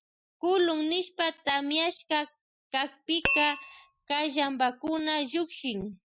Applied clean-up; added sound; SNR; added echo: classical method Wiener filter.